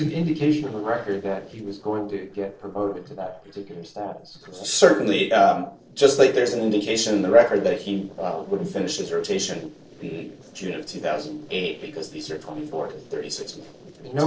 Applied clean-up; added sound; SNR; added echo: neural separator model SepFormer DNS4.